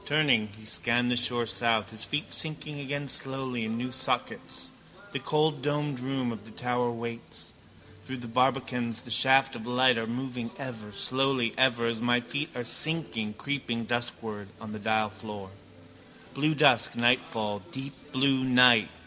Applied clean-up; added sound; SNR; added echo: none; none; none; none.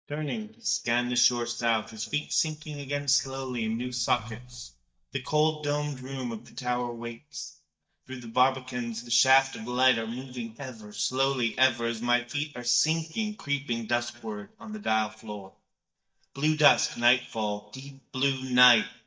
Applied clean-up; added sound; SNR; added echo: neural mask model DeepFilterNet 3.